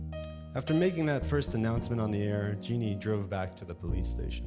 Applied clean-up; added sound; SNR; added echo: none; none; none; none.